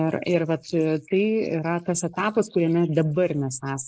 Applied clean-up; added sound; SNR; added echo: neural mask model Resemble Enhance denoiser.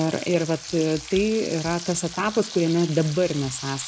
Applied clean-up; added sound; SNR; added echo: none; Frying (food); 13 dB; none.